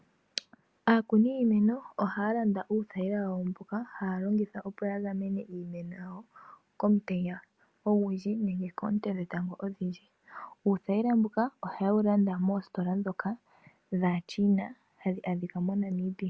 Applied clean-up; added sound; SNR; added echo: none; none; none; none.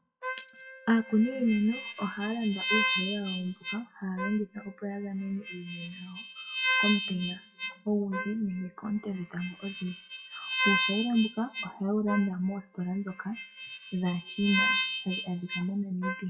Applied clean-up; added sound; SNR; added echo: classical method WPE with log-MMSE.